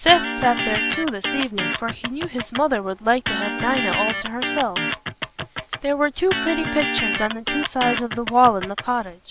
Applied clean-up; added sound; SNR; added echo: none; Electric guitar; 3 dB; none.